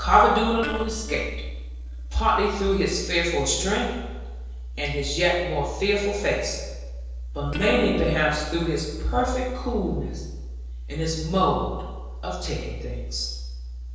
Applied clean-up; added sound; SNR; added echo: neural separator model SepFormer DNS4.